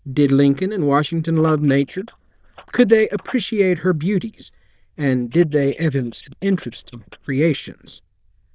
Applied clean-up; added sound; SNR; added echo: neural diffusion model UNIVERSE++.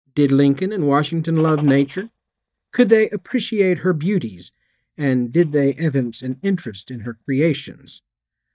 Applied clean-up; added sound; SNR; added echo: neural mask model DeepFilterNet 3.